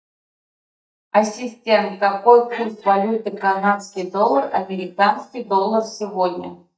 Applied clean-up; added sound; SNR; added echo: neural mask model DeepFilterNet 3.